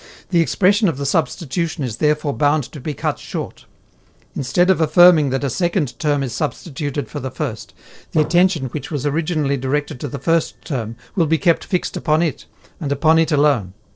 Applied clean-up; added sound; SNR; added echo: neural separator model SepFormer DNS4.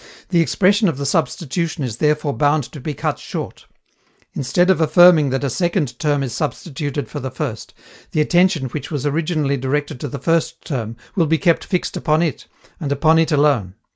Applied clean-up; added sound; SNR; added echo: none; none; none; none.